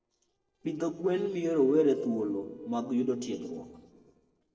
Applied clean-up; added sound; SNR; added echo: neural separator model SepFormer DNS4.